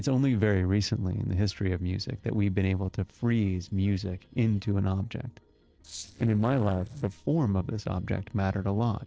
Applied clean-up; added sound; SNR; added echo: neural separator model SepFormer DNS4.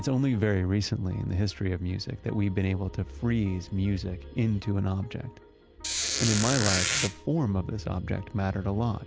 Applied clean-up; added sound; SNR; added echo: none; Squeak; 0 dB; none.